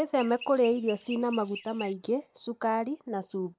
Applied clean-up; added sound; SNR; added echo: neural mask model Resemble Enhance denoiser.